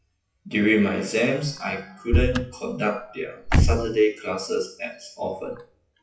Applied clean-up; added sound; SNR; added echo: classical method WPE with log-MMSE.